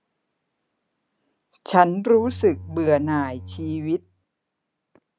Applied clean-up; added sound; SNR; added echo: none; Bowed string instrument; 14 dB; none.